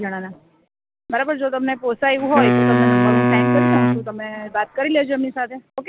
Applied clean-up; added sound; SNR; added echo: none; Wind instrument, woodwind instrument; -5 dB; none.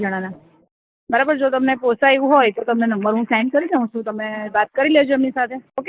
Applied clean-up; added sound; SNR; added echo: neural mask model Resemble Enhance denoiser.